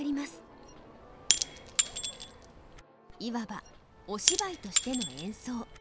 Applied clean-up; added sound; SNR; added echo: none; Shatter / Crushing; -4 dB; none.